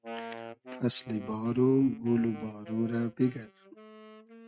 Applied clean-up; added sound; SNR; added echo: neural mask model RNNoise.